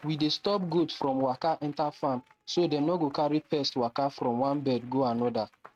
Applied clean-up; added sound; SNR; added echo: neural mask model RNNoise.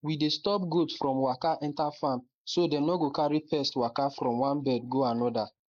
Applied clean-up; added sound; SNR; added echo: neural mask model Resemble Enhance denoiser.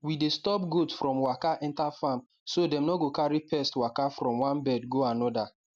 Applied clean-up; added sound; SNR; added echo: none; none; none; none.